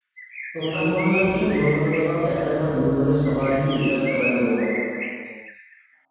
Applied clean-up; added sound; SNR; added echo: none; Bird; 10 dB; reverberation time 2.1 s.